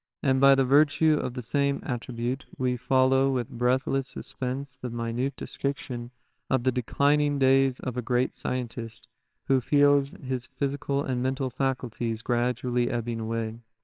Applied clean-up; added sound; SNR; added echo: neural separator model SepFormer WHAMR!.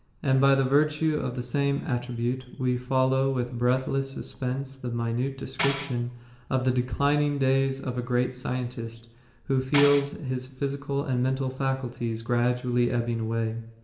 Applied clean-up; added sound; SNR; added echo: none; Tambourine; 10 dB; reverberation time 0.8 s.